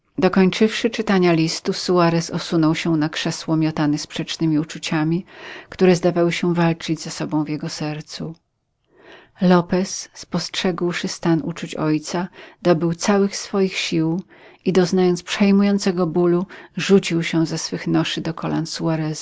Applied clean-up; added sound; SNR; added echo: none; none; none; none.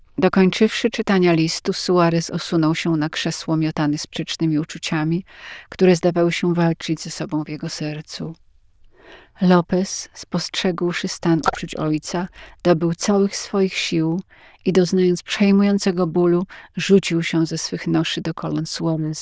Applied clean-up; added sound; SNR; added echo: neural diffusion model UNIVERSE++.